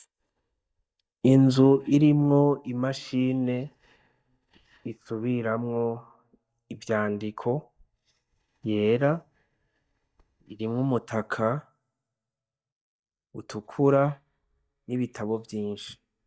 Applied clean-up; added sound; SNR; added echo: neural mask model DeepFilterNet 3.